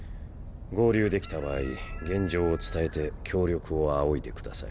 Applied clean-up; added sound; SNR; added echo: none; Chicken, rooster; 20 dB; none.